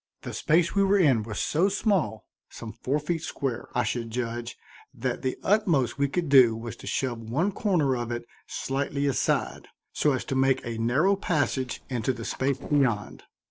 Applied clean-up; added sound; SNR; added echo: neural separator model SepFormer DNS4.